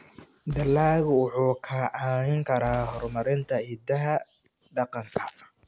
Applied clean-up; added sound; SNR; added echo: none; Boom; 18 dB; none.